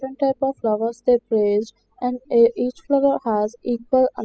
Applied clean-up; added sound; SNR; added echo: classical method spectral subtraction.